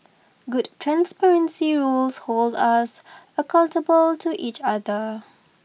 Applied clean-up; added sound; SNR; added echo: none; none; none; none.